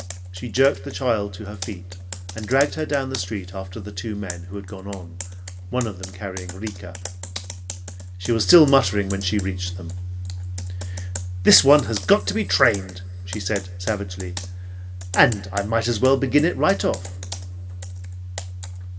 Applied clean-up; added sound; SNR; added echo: none; Computer keyboard; 17 dB; reverberation time 1.1 s.